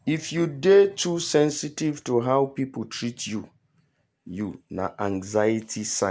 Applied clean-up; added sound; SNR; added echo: none; none; none; none.